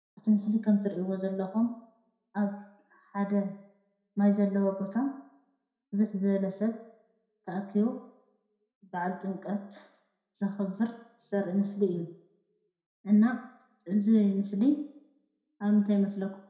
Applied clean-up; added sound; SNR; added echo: none; none; none; reverberation time 0.5 s.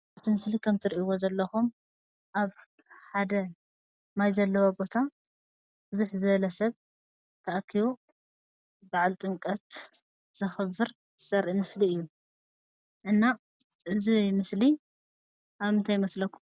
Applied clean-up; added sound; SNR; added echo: none; none; none; none.